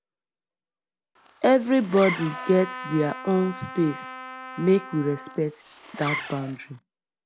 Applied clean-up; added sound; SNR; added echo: none; Zipper (clothing) + Trumpet; 11 dB; none.